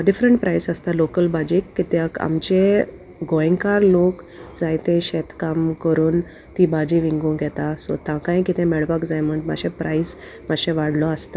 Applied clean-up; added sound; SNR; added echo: none; none; none; none.